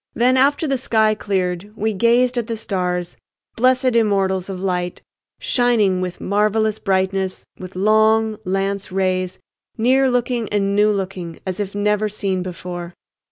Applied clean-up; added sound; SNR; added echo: none; none; none; none.